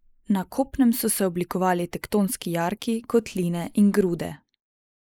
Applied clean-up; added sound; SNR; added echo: neural mask model Resemble Enhance denoiser.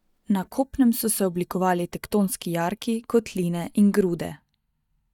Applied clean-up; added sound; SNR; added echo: neural mask model DeepFilterNet 3.